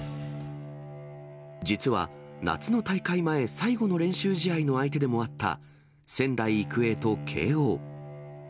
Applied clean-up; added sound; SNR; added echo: none; Bowed string instrument; 11 dB; none.